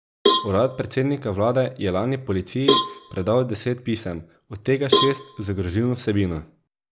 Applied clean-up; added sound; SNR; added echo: none; Cowbell; 2 dB; none.